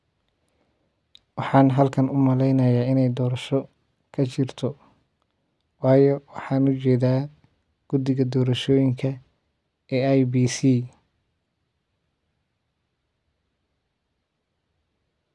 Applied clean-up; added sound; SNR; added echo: none; none; none; none.